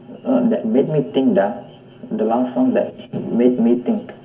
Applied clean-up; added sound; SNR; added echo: none; none; none; reverberation time 0.3 s.